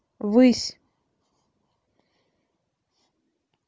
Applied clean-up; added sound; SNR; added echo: none; none; none; none.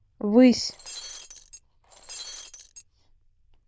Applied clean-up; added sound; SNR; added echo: neural diffusion model UNIVERSE++.